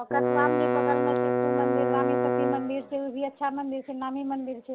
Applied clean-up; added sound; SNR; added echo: none; Bowed string instrument; -4 dB; none.